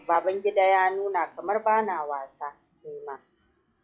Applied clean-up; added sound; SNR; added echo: classical method log-MMSE.